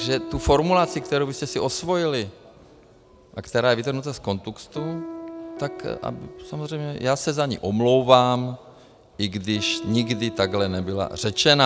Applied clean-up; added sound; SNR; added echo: none; Piano; 15 dB; none.